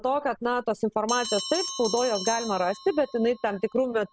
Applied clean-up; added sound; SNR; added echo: none; Bell; 11 dB; none.